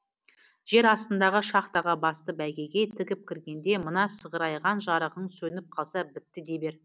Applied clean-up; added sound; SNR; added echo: none; none; none; none.